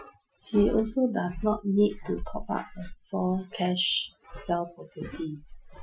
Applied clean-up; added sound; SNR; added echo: classical method Wiener filter.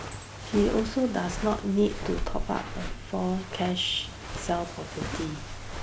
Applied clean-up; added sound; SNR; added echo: none; Walk, footsteps; 6 dB; none.